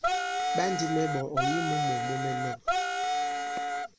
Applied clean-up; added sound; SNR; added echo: none; Wind instrument, woodwind instrument; -4 dB; none.